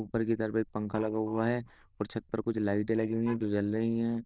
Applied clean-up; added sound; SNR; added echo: neural diffusion model UNIVERSE++.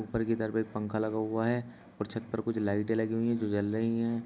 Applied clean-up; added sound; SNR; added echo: none; none; none; none.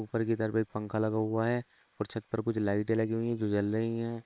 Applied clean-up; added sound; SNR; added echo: neural separator model SepFormer WHAM!.